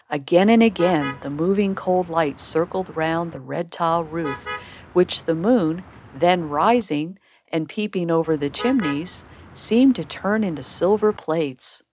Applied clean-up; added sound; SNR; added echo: none; Motor vehicle (road); 17 dB; none.